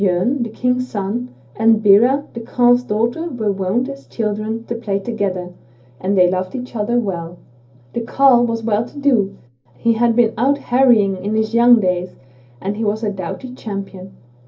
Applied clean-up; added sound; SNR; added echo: none; none; none; reverberation time 0.4 s.